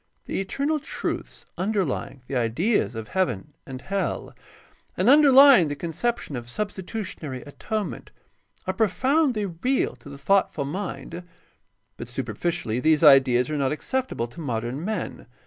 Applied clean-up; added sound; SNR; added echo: none; none; none; none.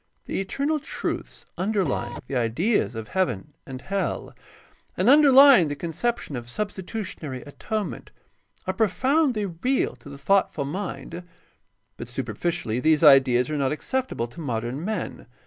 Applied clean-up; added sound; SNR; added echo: none; Printer; 7 dB; none.